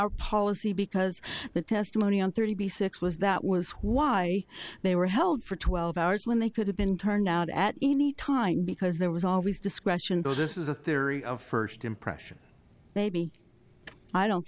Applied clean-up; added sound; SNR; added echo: none; none; none; none.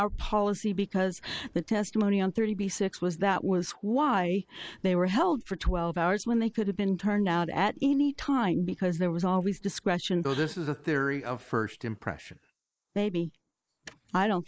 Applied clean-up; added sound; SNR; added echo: neural mask model Resemble Enhance denoiser.